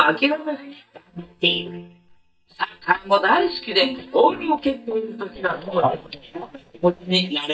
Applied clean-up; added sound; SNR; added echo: neural mask model DeepFilterNet 3.